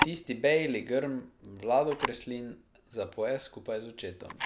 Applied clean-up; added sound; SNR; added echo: none; Camera; 5 dB; none.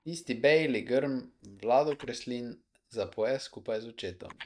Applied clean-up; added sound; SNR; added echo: neural mask model DeepFilterNet 3.